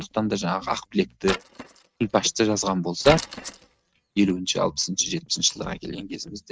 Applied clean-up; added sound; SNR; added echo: neural mask model RNNoise.